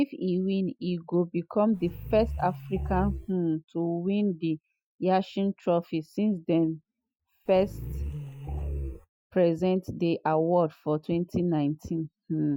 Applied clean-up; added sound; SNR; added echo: classical method Wiener filter.